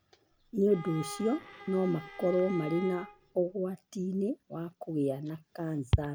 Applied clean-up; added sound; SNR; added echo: none; Bowed string instrument; 14 dB; none.